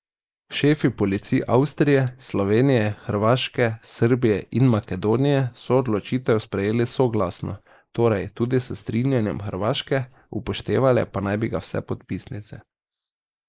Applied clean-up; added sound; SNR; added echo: neural mask model Resemble Enhance denoiser.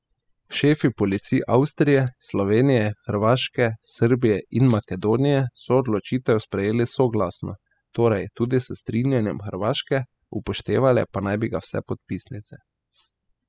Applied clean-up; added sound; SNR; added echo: classical method spectral subtraction.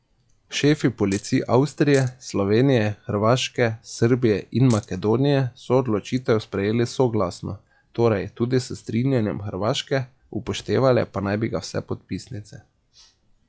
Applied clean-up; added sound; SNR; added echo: classical method log-MMSE.